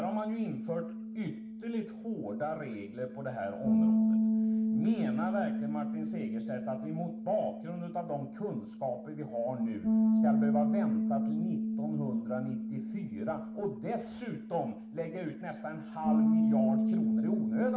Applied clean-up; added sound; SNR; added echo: none; Bass guitar; -5 dB; reverberation time 0.6 s.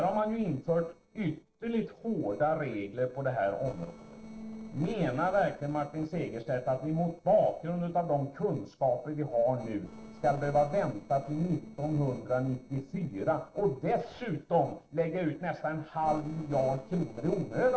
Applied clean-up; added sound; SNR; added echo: neural separator model SepFormer DNS4.